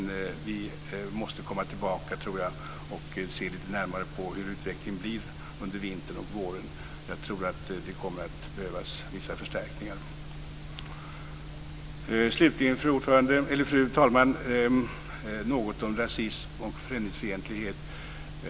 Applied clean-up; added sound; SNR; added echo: none; none; none; none.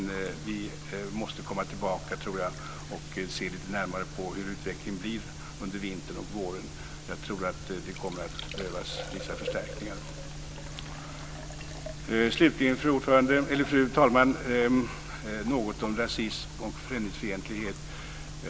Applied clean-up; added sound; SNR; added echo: none; Liquid; 19 dB; none.